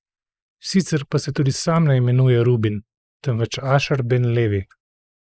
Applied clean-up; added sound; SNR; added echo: neural mask model Resemble Enhance denoiser.